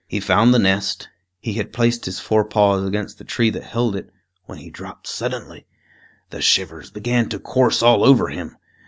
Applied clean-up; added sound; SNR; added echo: none; none; none; none.